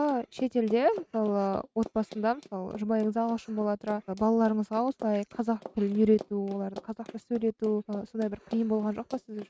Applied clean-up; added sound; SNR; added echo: neural mask model RNNoise.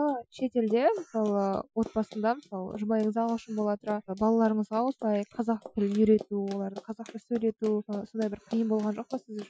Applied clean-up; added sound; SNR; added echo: classical method Wiener filter.